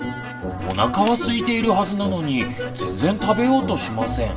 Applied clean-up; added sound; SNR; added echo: none; Squeak; 19 dB; reverberation time 0.5 s.